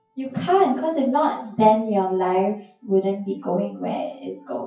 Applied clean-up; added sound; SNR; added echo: classical method WPE with log-MMSE.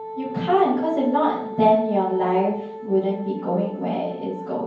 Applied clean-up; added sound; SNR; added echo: none; Wind instrument, woodwind instrument; 12 dB; reverberation time 0.9 s.